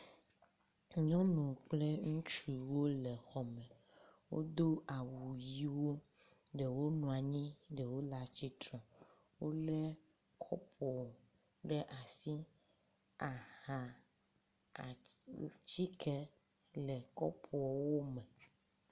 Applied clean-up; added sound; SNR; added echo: none; none; none; none.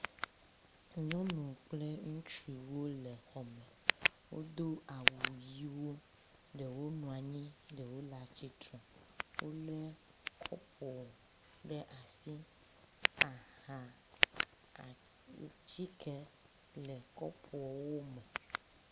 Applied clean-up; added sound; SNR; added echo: none; Tick; -3 dB; none.